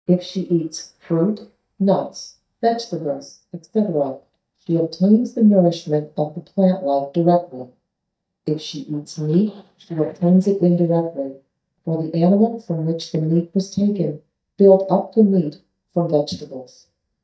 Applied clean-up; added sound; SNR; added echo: neural mask model DeepFilterNet 3.